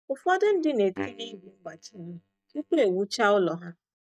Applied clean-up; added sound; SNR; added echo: neural mask model DeepFilterNet 3.